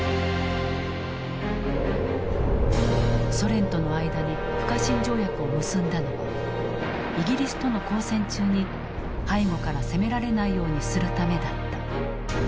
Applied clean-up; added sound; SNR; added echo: none; none; none; none.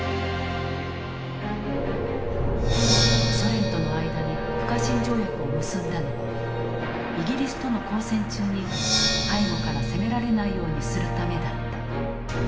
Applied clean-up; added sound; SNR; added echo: none; Percussion; 7 dB; reverberation time 0.8 s.